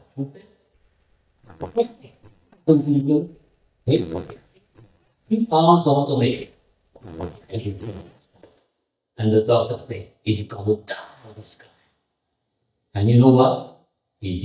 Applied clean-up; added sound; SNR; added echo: neural mask model DeepFilterNet 3.